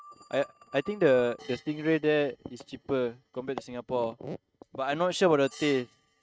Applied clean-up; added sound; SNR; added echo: neural mask model RNNoise.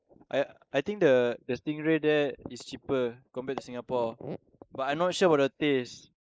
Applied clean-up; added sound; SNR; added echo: neural mask model Resemble Enhance denoiser.